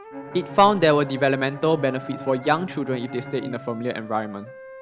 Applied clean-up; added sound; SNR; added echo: none; Bowed string instrument + Wind instrument, woodwind instrument; 14 dB; none.